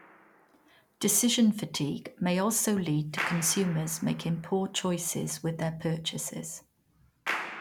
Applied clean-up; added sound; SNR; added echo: none; Clapping; 13 dB; none.